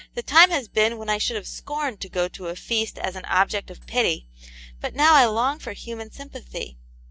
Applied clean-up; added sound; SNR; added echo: neural mask model DeepFilterNet 3.